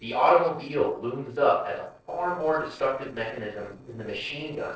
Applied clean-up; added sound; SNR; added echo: neural separator model SepFormer DNS4.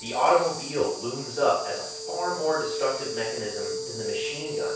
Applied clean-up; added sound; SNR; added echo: none; Insect; 11 dB; reverberation time 0.6 s.